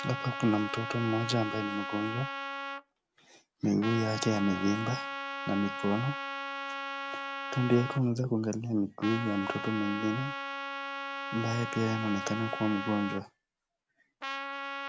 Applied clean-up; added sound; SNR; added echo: none; Trumpet; 6 dB; none.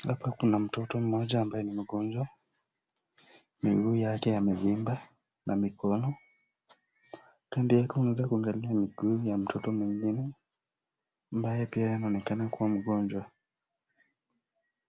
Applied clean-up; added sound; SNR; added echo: none; none; none; none.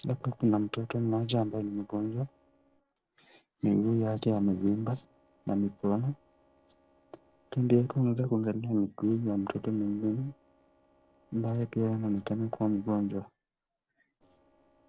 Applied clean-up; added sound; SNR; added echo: neural separator model SepFormer DNS4.